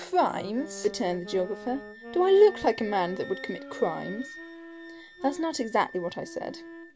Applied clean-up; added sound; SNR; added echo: none; Wind instrument, woodwind instrument + Wind instrument, woodwind instrument; 15 dB; none.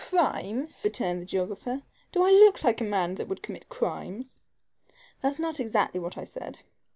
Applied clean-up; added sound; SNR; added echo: none; none; none; none.